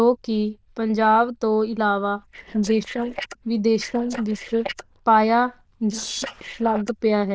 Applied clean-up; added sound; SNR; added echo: neural diffusion model UNIVERSE++.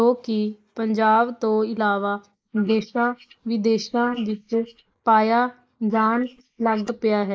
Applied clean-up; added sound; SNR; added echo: neural mask model Resemble Enhance denoiser.